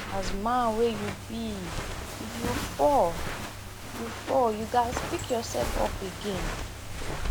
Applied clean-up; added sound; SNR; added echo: none; Walk, footsteps; 4 dB; none.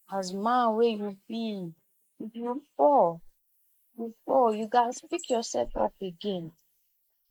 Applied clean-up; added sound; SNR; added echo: neural mask model Resemble Enhance denoiser.